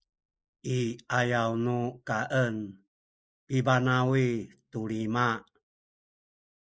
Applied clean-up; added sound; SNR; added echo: neural mask model Resemble Enhance denoiser.